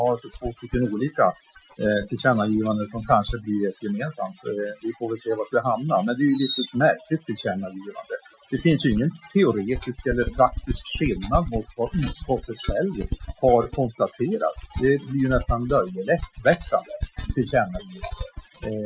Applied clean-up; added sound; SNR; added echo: classical method Wiener filter.